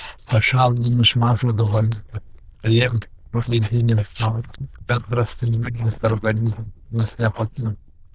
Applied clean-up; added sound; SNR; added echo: neural diffusion model UNIVERSE++.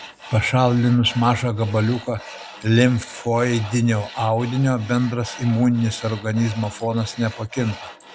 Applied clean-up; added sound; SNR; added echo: none; Tools; 18 dB; none.